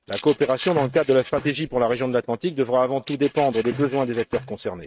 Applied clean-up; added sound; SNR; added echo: neural mask model RNNoise.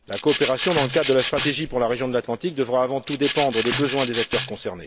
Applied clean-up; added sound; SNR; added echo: none; Rattle (instrument); 4 dB; none.